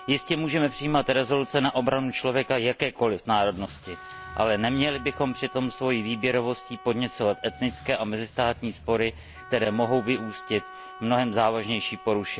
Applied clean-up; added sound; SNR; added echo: none; Squeak + Wind instrument, woodwind instrument; 16 dB; none.